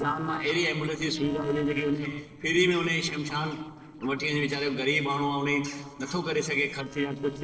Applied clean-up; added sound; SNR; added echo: neural separator model SepFormer DNS4.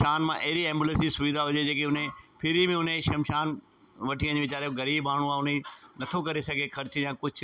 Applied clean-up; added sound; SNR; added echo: none; none; none; none.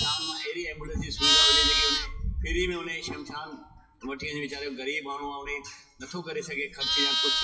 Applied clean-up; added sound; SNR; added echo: classical method WPE with log-MMSE.